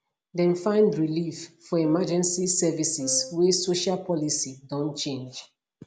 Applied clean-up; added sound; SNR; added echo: none; Wind instrument, woodwind instrument; 14 dB; none.